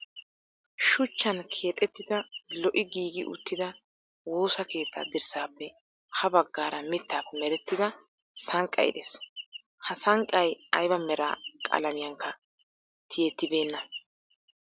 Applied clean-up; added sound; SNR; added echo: none; none; none; none.